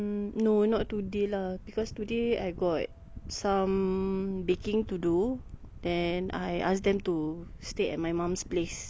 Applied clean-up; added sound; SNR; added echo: none; none; none; none.